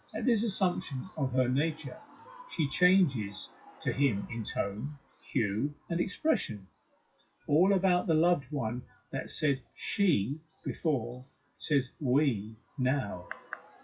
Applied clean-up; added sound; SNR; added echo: classical method WPE with log-MMSE.